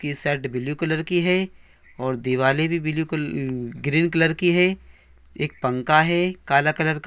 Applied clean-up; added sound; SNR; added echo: none; none; none; none.